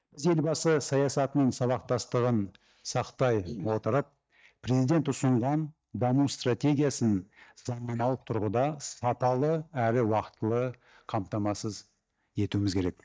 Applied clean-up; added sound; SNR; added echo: neural mask model DeepFilterNet 3.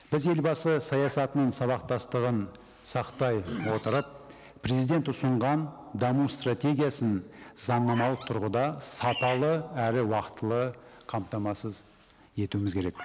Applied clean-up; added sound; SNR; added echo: none; Bird vocalization, bird call, bird song; 18 dB; none.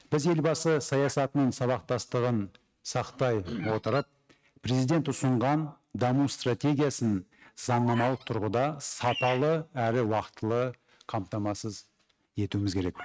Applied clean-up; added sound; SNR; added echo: neural mask model RNNoise.